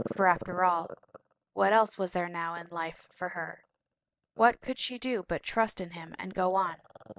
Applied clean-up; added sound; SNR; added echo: neural mask model DeepFilterNet 3.